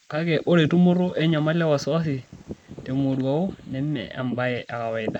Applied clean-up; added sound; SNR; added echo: neural mask model Resemble Enhance denoiser.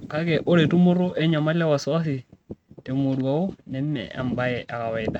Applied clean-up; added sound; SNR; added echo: neural mask model RNNoise.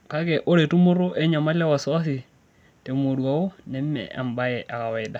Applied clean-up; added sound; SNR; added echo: none; none; none; none.